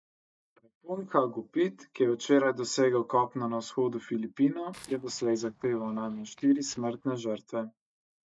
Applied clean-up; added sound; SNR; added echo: neural mask model DeepFilterNet 3.